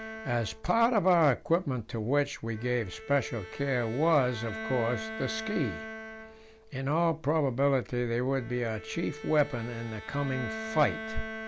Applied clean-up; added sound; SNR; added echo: none; Bowed string instrument; 12 dB; none.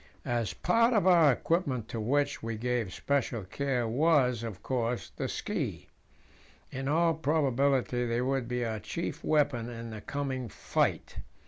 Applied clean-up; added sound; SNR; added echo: none; none; none; none.